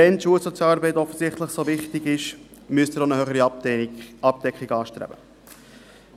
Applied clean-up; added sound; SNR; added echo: none; none; none; none.